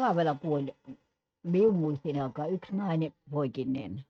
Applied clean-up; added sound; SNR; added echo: neural mask model RNNoise.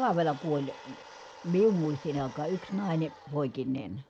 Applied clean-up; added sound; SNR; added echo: none; Domestic sounds, home sounds; 19 dB; none.